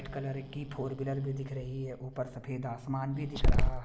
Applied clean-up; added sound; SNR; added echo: none; Growling; -4 dB; none.